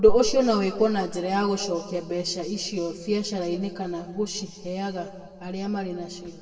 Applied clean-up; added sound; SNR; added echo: none; none; none; reverberation time 1.6 s.